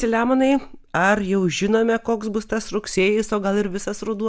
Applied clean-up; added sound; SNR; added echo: none; none; none; none.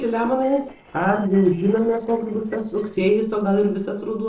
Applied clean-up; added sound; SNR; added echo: neural separator model SepFormer DNS4.